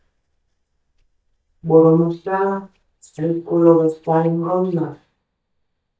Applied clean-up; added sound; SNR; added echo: neural mask model DeepFilterNet 3.